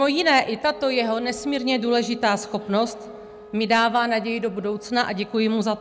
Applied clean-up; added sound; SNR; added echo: none; Wind instrument, woodwind instrument; 19 dB; none.